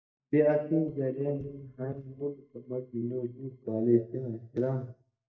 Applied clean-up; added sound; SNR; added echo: neural mask model DeepFilterNet 3.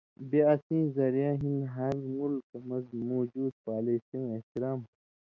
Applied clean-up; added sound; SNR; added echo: none; none; none; none.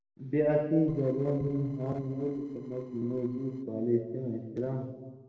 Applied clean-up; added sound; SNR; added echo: neural separator model SepFormer DNS4.